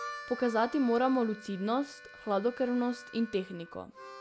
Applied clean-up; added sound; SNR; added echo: none; Harmonica; 15 dB; none.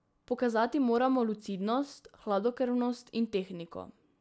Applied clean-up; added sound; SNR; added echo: none; none; none; none.